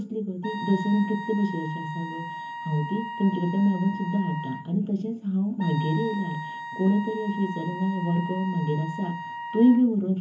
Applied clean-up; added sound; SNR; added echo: none; Wind instrument, woodwind instrument; 11 dB; reverberation time 0.3 s.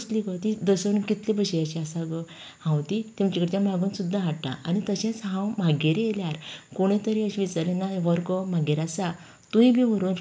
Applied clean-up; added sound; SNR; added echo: none; none; none; none.